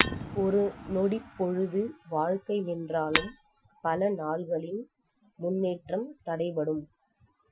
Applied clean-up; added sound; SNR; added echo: classical method Wiener filter.